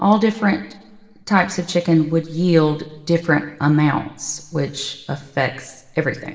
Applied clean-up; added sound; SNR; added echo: none; none; none; reverberation time 1.2 s.